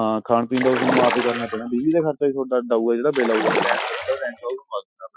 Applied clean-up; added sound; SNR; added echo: classical method Wiener filter.